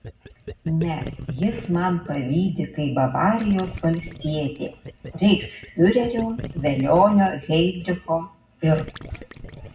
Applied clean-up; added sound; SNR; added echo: none; Gurgling; 15 dB; reverberation time 0.4 s.